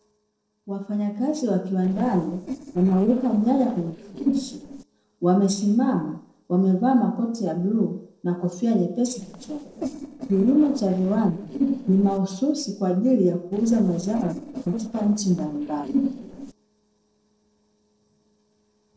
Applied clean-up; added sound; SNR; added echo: neural separator model SepFormer DNS4.